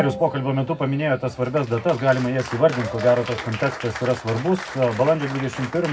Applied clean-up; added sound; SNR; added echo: none; Applause; 11 dB; reverberation time 0.4 s.